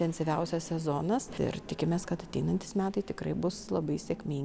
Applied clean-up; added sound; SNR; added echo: none; none; none; none.